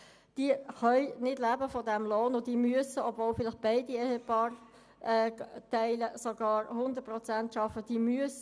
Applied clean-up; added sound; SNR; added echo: none; none; none; none.